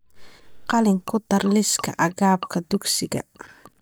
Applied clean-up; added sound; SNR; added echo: neural mask model DeepFilterNet 3.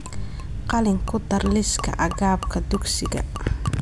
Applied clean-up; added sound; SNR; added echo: none; Gurgling / Liquid; 15 dB; none.